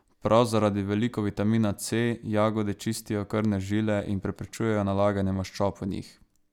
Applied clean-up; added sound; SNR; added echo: none; none; none; none.